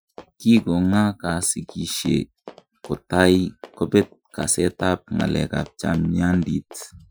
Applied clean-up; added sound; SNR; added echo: classical method Wiener filter.